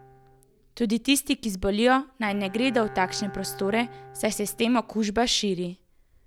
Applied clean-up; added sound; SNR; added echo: none; Bowed string instrument; 19 dB; none.